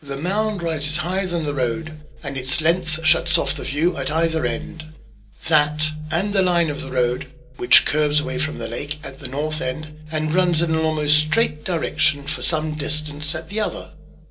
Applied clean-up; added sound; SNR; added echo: none; none; none; reverberation time 0.2 s.